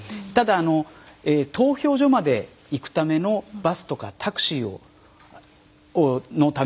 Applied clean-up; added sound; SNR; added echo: none; none; none; none.